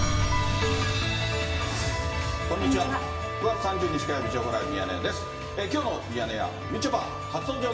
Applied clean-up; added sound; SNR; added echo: none; Wind instrument, woodwind instrument; 11 dB; reverberation time 1.0 s.